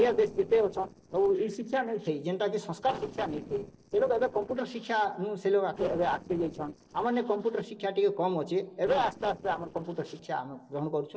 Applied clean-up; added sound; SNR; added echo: neural separator model SepFormer DNS4.